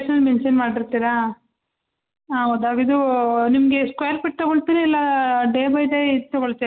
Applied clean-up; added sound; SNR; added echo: none; none; none; none.